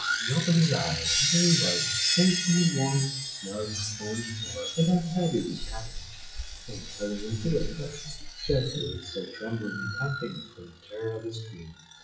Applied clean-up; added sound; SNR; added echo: classical method WPE with log-MMSE.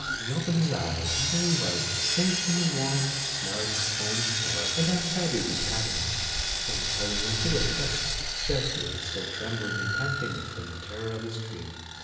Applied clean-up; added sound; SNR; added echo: none; Sawing; -1 dB; reverberation time 1.2 s.